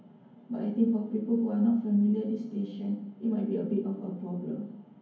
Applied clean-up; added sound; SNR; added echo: none; none; none; reverberation time 0.9 s.